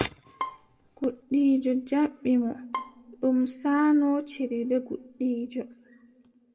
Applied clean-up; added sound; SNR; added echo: none; Bowed string instrument; 15 dB; reverberation time 1.1 s.